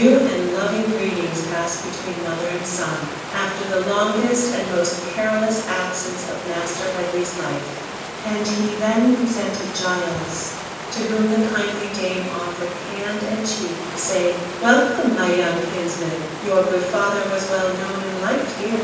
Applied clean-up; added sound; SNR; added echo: none; Water; 9 dB; reverberation time 1.2 s.